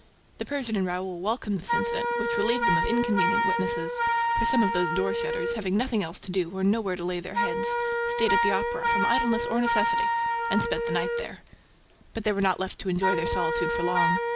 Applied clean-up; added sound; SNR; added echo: none; Wind instrument, woodwind instrument; -1 dB; none.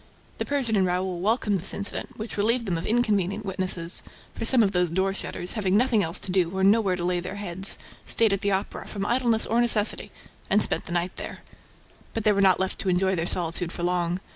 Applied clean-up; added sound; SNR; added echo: none; none; none; none.